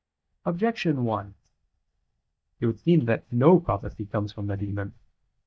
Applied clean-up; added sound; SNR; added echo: neural mask model DeepFilterNet 3.